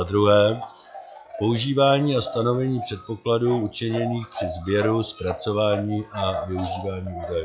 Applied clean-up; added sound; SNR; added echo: classical method log-MMSE.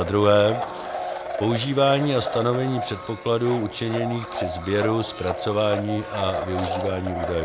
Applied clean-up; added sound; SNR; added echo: none; Domestic sounds, home sounds; 7 dB; none.